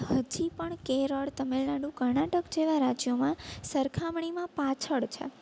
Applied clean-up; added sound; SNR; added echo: none; none; none; none.